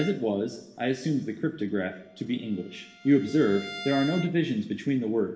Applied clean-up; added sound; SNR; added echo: none; Bowed string instrument; 18 dB; reverberation time 0.8 s.